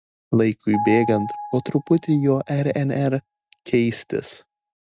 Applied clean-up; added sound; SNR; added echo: neural mask model RNNoise.